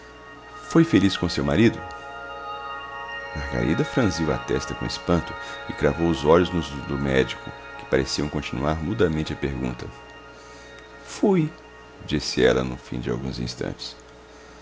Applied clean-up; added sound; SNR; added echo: none; Piano; 14 dB; none.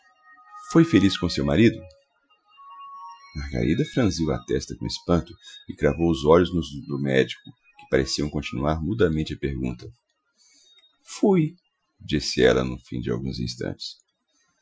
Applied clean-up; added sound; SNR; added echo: classical method Wiener filter.